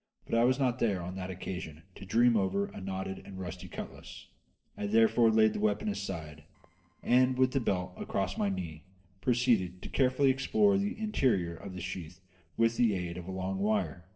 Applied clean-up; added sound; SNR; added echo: neural separator model SepFormer DNS4.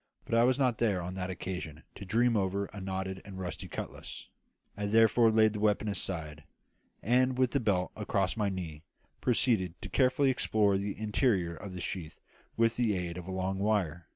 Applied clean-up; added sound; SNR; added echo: none; none; none; none.